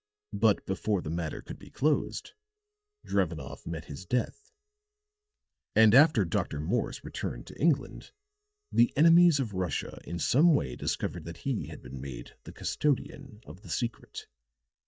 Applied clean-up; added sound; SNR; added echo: neural mask model DeepFilterNet 3.